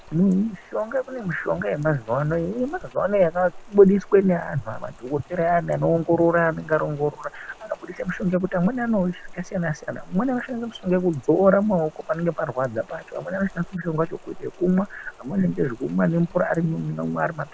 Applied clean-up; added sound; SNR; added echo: none; Rain; 19 dB; none.